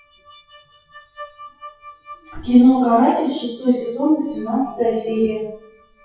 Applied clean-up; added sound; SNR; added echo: classical method WPE with log-MMSE.